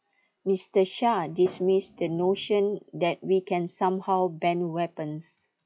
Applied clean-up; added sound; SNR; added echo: classical method log-MMSE.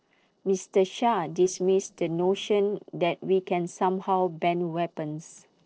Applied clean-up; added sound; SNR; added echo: neural separator model SepFormer DNS4.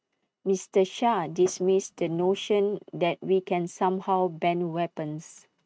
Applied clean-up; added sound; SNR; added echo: neural mask model RNNoise.